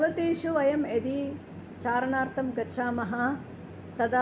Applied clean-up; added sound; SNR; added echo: none; none; none; none.